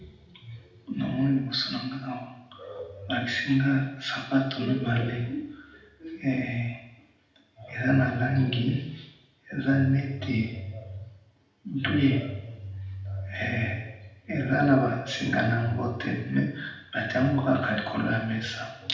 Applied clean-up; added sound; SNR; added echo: none; none; none; reverberation time 0.8 s.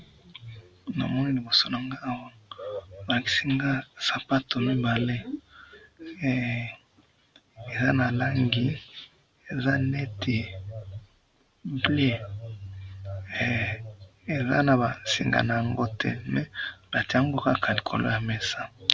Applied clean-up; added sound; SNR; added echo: none; none; none; none.